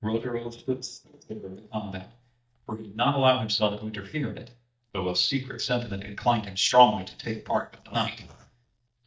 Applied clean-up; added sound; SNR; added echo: neural mask model DeepFilterNet 3.